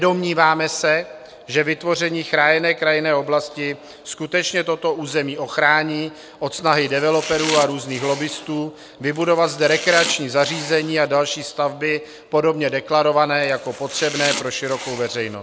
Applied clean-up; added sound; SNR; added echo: none; Domestic sounds, home sounds; 10 dB; none.